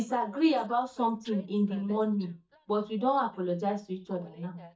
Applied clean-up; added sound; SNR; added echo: neural mask model DeepFilterNet 3.